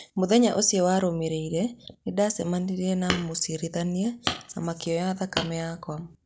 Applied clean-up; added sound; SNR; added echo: none; Hammer; 9 dB; none.